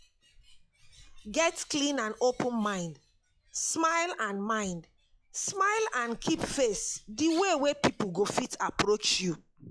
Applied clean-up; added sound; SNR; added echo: classical method log-MMSE.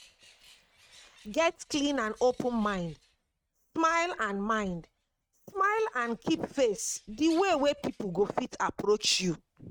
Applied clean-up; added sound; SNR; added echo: neural mask model RNNoise.